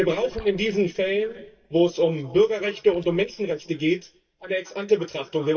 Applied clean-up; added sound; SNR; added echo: neural mask model DeepFilterNet 3.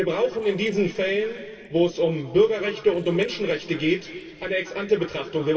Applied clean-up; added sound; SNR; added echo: neural separator model SepFormer DNS4.